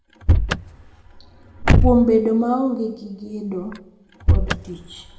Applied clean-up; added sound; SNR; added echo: none; Slam / Car; -2 dB; reverberation time 0.7 s.